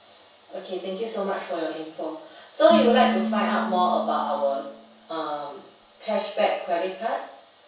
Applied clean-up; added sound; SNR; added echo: none; Keyboard (musical); 8 dB; reverberation time 0.7 s.